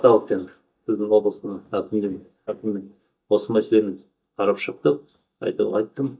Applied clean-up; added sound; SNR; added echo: neural mask model DeepFilterNet 3.